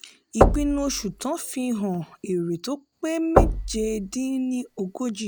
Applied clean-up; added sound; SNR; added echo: none; Knock / Wood / Percussion; -2 dB; none.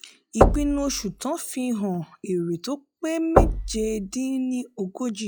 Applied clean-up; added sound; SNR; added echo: classical method log-MMSE.